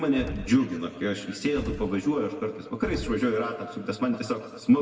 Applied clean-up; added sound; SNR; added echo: none; Explosion; 13 dB; reverberation time 1.9 s.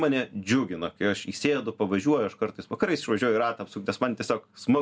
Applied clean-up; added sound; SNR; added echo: none; none; none; none.